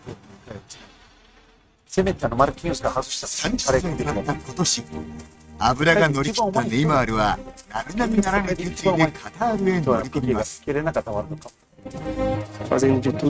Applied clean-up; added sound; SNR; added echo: neural mask model RNNoise.